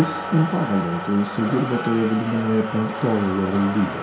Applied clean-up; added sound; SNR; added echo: none; Motor vehicle (road); 8 dB; reverberation time 0.6 s.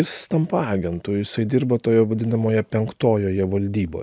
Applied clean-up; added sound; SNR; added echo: none; none; none; none.